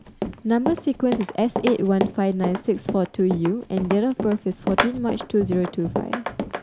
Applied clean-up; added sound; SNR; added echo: none; Run; 6 dB; none.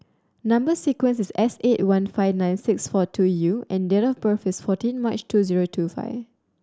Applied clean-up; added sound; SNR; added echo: none; none; none; none.